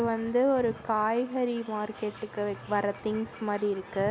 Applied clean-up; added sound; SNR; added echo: none; none; none; none.